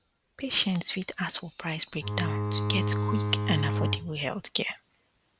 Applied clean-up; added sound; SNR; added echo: none; Bowed string instrument; 1 dB; none.